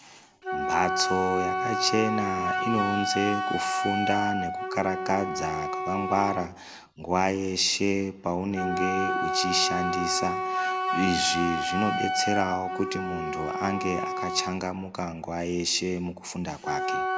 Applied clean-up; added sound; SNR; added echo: none; Wind instrument, woodwind instrument; 1 dB; none.